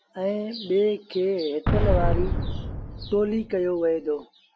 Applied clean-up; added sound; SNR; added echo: none; Boom; 0 dB; none.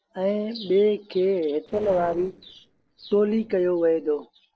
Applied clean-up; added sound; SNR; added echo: neural separator model SepFormer DNS4.